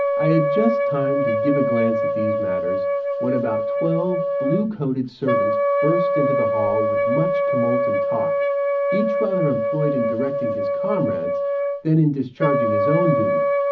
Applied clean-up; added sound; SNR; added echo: none; Wind instrument, woodwind instrument; -4 dB; reverberation time 0.4 s.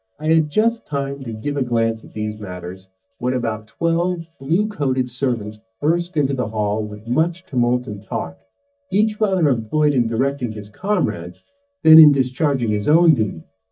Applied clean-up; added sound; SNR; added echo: neural mask model DeepFilterNet 3.